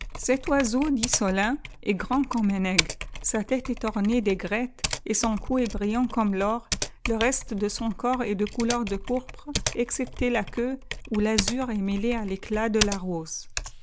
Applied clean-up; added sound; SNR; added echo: none; Typing; 7 dB; none.